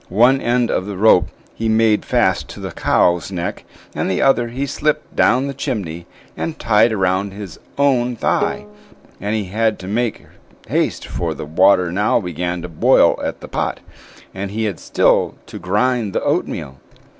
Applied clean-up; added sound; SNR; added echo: none; Bowed string instrument; 13 dB; none.